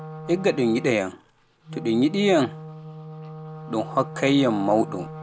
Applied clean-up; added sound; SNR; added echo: none; Wind instrument, woodwind instrument; 13 dB; none.